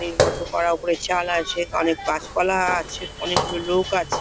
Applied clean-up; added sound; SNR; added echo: none; Walk, footsteps; 5 dB; none.